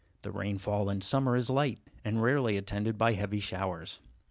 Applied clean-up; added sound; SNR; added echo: none; none; none; none.